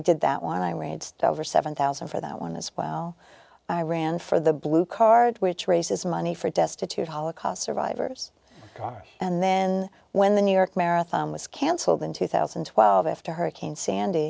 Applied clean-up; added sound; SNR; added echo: none; none; none; none.